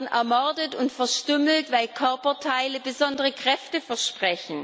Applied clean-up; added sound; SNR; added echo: none; none; none; none.